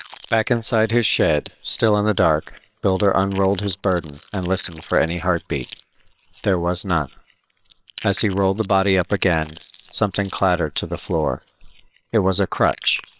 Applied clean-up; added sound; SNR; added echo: neural separator model SepFormer WHAMR!.